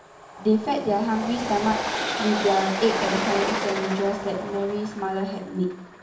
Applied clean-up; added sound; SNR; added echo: none; Train; 5 dB; reverberation time 0.8 s.